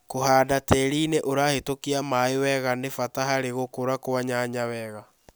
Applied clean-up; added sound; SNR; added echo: none; none; none; none.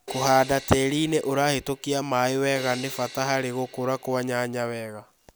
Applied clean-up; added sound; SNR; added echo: none; Crash cymbal; 18 dB; none.